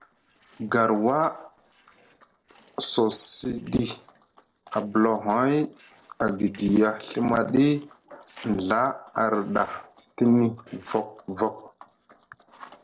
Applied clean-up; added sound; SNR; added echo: neural separator model SepFormer DNS4.